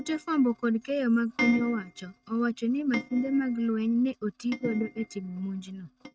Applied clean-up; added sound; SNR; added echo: neural mask model RNNoise.